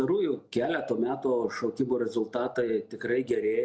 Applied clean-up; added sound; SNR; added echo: none; none; none; none.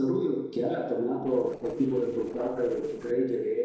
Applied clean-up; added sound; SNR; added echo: neural separator model SepFormer DNS4.